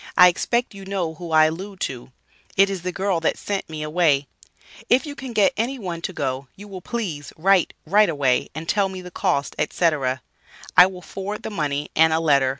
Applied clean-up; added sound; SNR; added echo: none; none; none; none.